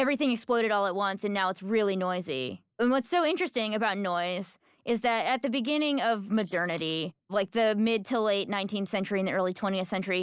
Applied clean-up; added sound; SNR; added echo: neural mask model Resemble Enhance denoiser.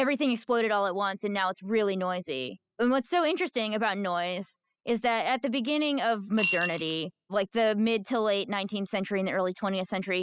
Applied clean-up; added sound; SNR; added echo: classical method spectral subtraction.